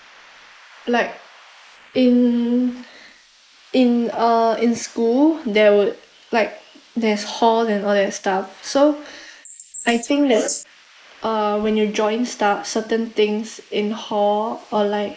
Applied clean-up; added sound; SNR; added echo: neural mask model Resemble Enhance denoiser.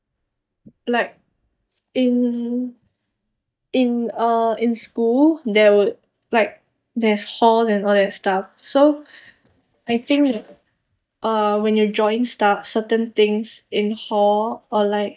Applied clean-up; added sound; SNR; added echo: neural mask model DeepFilterNet 3.